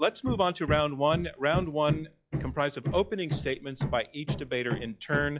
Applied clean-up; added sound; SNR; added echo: classical method log-MMSE.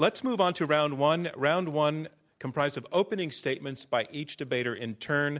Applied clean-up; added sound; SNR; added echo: none; none; none; none.